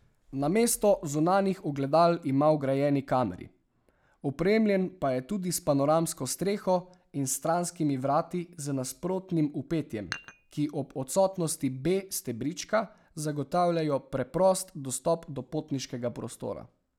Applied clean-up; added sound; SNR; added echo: none; Dishes, pots, and pans; 16 dB; none.